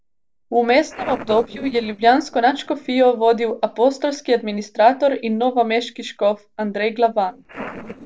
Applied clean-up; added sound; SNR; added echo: neural separator model SepFormer DNS4.